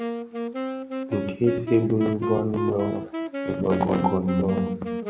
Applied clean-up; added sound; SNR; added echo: none; Wind instrument, woodwind instrument; 5 dB; none.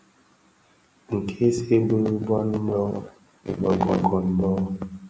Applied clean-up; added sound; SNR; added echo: none; none; none; none.